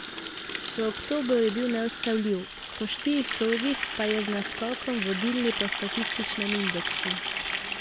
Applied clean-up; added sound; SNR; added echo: none; Water tap, faucet; 3 dB; none.